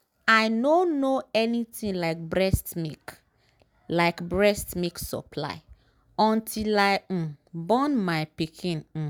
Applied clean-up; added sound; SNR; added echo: none; none; none; none.